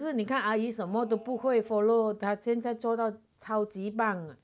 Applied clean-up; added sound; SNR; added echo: none; none; none; none.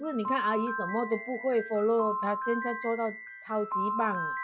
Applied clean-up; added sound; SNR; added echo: classical method log-MMSE.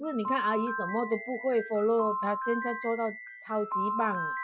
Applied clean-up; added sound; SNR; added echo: classical method Wiener filter.